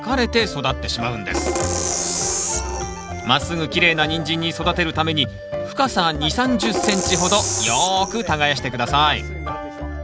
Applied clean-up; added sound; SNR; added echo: none; Percussion; 4 dB; none.